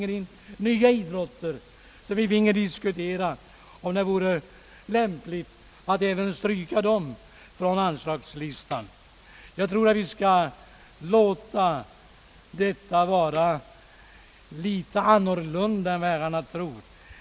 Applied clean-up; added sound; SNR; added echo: none; Tambourine; 14 dB; none.